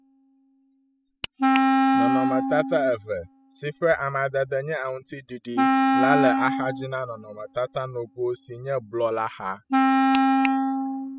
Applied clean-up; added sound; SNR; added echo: classical method spectral subtraction.